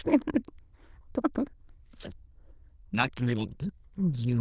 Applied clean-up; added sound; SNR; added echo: neural diffusion model UNIVERSE++.